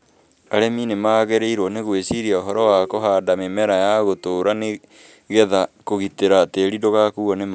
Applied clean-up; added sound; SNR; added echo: none; none; none; none.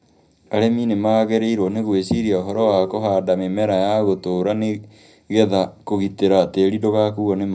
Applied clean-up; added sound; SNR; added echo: none; none; none; reverberation time 0.5 s.